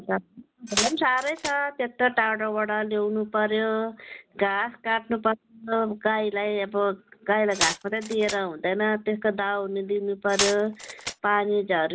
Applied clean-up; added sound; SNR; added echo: none; Glass; 5 dB; none.